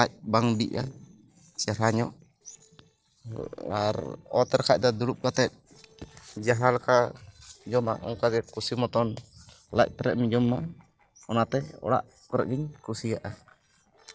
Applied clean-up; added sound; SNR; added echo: neural separator model SepFormer DNS4.